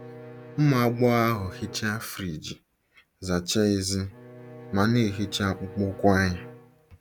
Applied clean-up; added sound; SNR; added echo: none; Bowed string instrument; 18 dB; none.